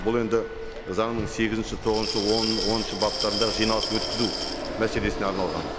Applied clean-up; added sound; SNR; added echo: none; Fixed-wing aircraft, airplane + Glass; 4 dB; none.